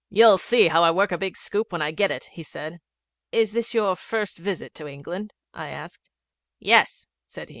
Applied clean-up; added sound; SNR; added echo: none; none; none; none.